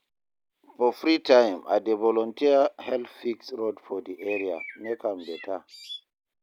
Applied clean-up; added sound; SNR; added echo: none; Bird; 16 dB; none.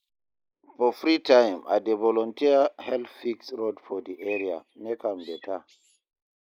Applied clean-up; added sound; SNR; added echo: neural mask model Resemble Enhance denoiser.